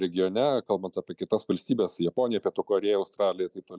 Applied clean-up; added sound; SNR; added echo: none; none; none; none.